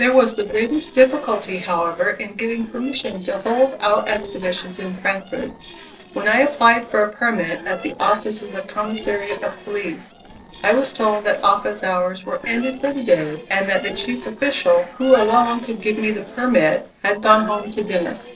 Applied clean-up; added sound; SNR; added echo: neural separator model SepFormer DNS4.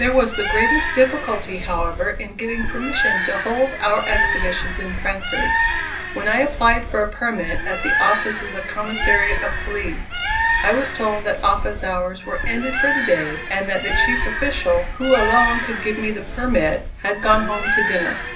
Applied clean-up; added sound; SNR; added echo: none; Bird; 1 dB; reverberation time 0.4 s.